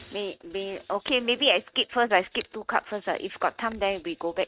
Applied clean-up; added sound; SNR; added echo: neural mask model RNNoise.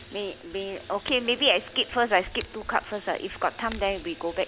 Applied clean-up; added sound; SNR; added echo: none; Bathtub (filling or washing) / Water tap, faucet + Tick; 16 dB; none.